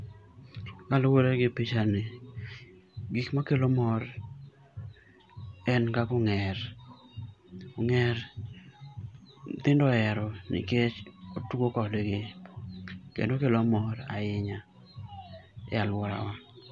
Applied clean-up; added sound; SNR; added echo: none; none; none; none.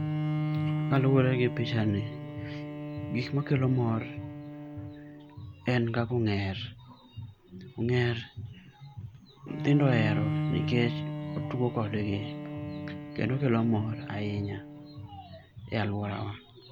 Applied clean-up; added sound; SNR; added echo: none; Bowed string instrument; 5 dB; none.